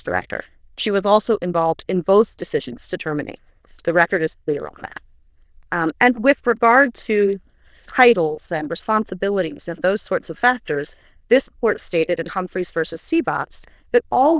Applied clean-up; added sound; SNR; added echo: neural diffusion model UNIVERSE++.